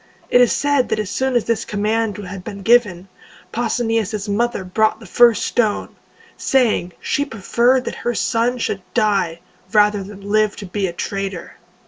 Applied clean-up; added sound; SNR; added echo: none; none; none; none.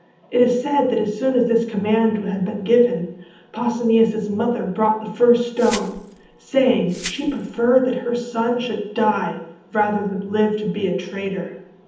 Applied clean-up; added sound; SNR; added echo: none; Glass; 17 dB; reverberation time 0.8 s.